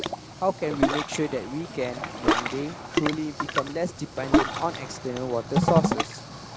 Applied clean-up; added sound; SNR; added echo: none; Ocean; -2 dB; none.